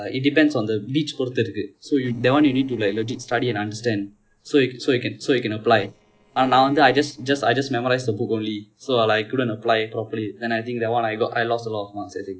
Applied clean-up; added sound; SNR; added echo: neural separator model SepFormer DNS4.